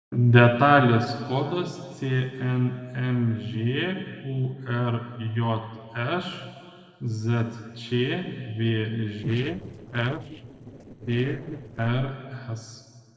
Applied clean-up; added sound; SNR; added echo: neural separator model SepFormer DNS4.